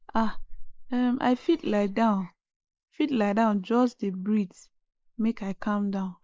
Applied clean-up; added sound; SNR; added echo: neural mask model Resemble Enhance denoiser.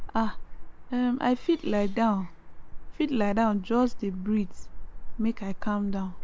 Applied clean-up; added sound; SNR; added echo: none; Gull, seagull / Fowl; 4 dB; none.